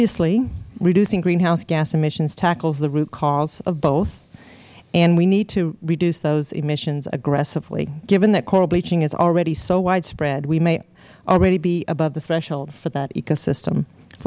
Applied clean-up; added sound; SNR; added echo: none; none; none; none.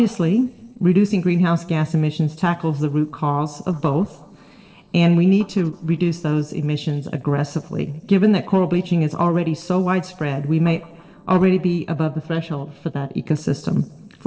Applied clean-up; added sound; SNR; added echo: neural separator model SepFormer DNS4.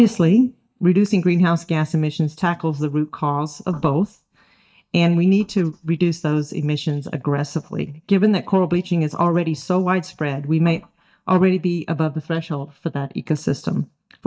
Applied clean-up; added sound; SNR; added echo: neural mask model DeepFilterNet 3.